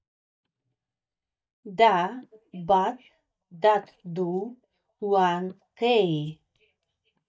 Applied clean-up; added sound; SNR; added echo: neural mask model DeepFilterNet 3.